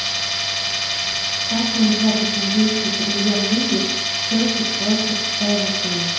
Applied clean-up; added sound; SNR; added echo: none; Tools; -1 dB; reverberation time 1.0 s.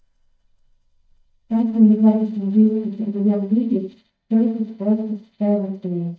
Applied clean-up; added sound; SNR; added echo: neural mask model DeepFilterNet 3.